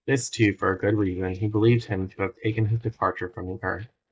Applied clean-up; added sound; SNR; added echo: neural mask model DeepFilterNet 3.